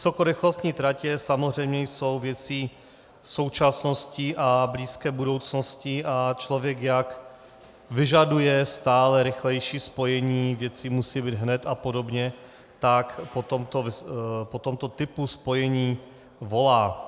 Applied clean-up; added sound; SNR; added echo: none; none; none; none.